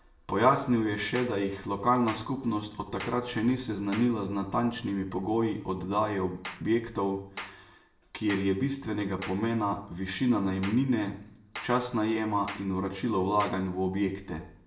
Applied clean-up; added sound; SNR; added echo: none; Clapping; 18 dB; reverberation time 0.5 s.